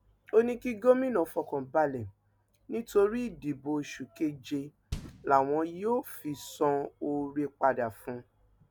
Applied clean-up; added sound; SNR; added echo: none; Bass drum; 17 dB; none.